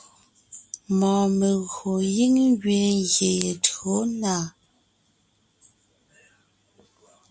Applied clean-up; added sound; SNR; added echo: none; none; none; none.